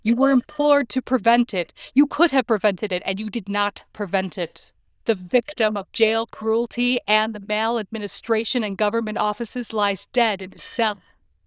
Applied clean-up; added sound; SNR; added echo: neural diffusion model UNIVERSE++.